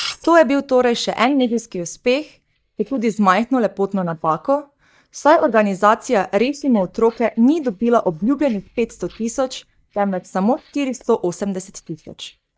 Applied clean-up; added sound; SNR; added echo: neural mask model DeepFilterNet 3.